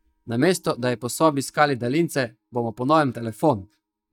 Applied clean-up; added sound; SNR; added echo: neural mask model DeepFilterNet 3.